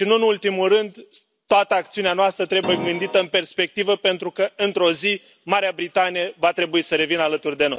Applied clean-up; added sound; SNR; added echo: none; Keyboard (musical); 8 dB; none.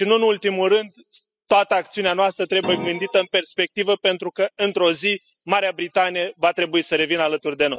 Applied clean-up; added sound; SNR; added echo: classical method spectral subtraction.